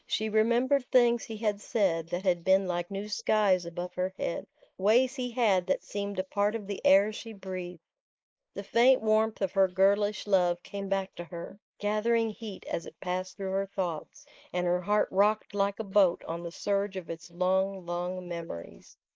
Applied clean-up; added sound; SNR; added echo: neural mask model Resemble Enhance denoiser.